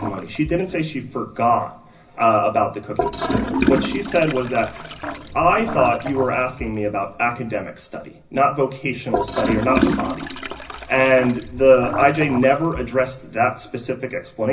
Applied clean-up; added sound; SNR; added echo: none; Toilet flush / Gurgling; 7 dB; reverberation time 0.4 s.